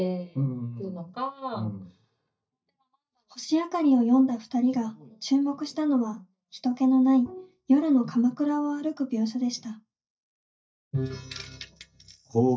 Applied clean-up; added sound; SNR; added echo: neural mask model DeepFilterNet 3.